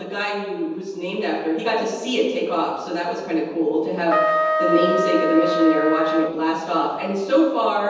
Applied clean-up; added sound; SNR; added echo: none; Trumpet; 1 dB; reverberation time 1.1 s.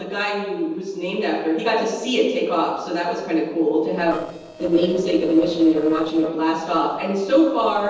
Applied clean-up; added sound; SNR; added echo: neural separator model SepFormer DNS4.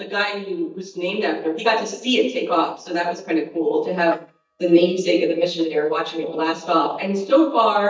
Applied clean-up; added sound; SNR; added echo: neural mask model DeepFilterNet 3.